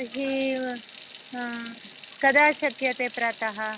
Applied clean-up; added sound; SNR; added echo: none; Sink (filling or washing) / Water tap, faucet; 11 dB; none.